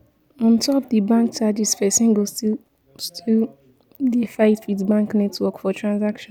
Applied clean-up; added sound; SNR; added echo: none; none; none; none.